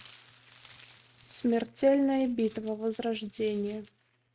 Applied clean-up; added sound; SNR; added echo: neural mask model RNNoise.